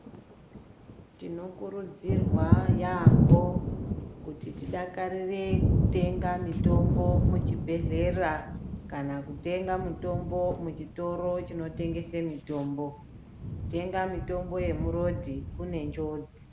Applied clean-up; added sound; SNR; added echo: none; Thunder; -4 dB; none.